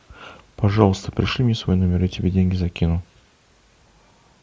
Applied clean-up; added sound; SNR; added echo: none; none; none; none.